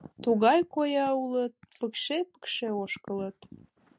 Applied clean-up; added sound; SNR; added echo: none; none; none; none.